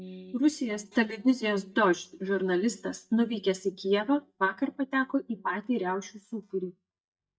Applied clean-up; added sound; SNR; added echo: neural mask model DeepFilterNet 3.